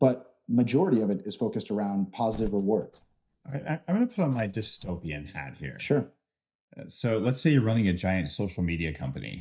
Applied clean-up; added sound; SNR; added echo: neural mask model DeepFilterNet 3.